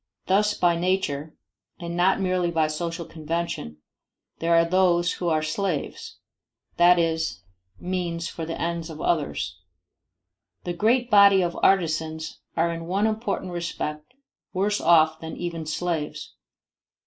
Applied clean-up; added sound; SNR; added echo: neural mask model Resemble Enhance denoiser.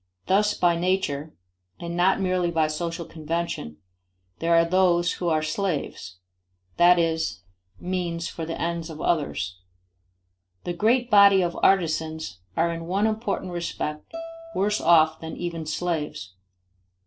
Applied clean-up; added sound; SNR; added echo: neural separator model SepFormer DNS4.